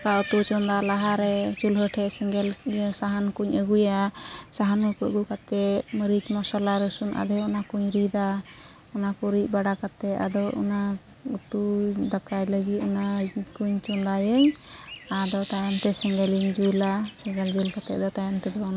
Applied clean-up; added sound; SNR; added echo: none; none; none; none.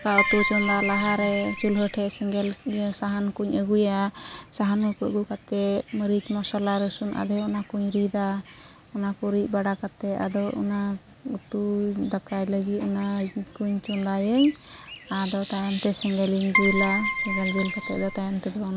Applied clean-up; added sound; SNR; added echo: none; Keyboard (musical); 1 dB; none.